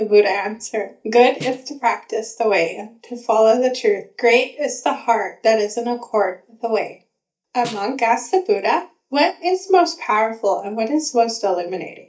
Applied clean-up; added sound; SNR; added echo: neural mask model DeepFilterNet 3.